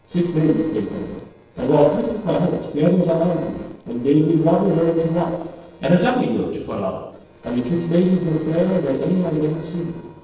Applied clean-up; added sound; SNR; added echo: neural separator model SepFormer DNS4.